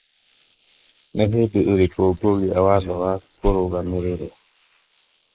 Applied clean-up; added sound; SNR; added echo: neural mask model Resemble Enhance denoiser.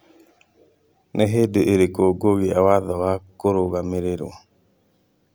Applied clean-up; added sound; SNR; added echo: none; none; none; none.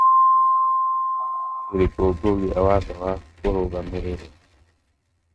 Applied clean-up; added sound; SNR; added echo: neural mask model RNNoise.